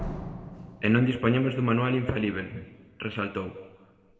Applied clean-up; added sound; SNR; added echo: none; Slam; 15 dB; reverberation time 1.2 s.